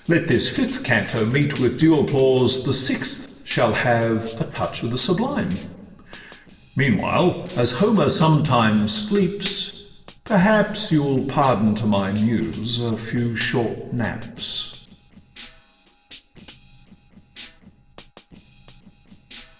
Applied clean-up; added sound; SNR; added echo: neural separator model SepFormer DNS4.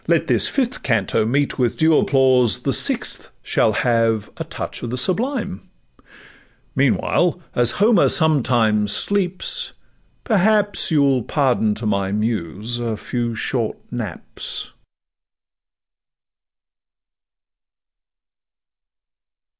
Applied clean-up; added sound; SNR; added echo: none; none; none; none.